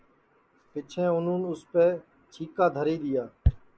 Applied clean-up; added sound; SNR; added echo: none; none; none; none.